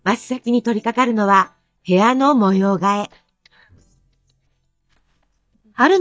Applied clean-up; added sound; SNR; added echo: neural mask model DeepFilterNet 3.